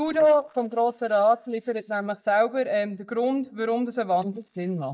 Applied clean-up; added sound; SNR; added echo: neural mask model DeepFilterNet 3.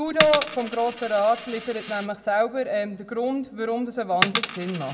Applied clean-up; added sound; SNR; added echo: none; Coin (dropping); 6 dB; reverberation time 0.5 s.